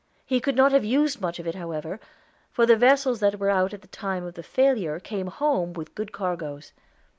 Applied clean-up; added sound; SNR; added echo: none; none; none; none.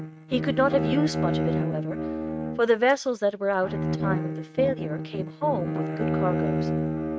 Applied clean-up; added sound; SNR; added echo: neural mask model RNNoise.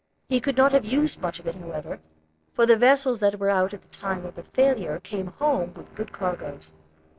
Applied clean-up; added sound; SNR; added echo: neural separator model SepFormer DNS4.